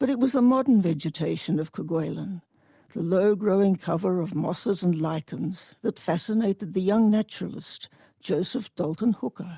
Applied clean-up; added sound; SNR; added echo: none; none; none; none.